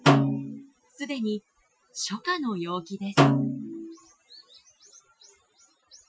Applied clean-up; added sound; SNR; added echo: classical method Wiener filter.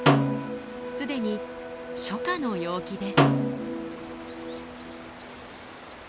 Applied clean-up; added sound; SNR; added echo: none; Snare drum; -4 dB; none.